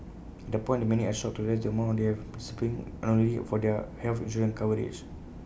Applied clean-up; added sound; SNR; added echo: none; none; none; none.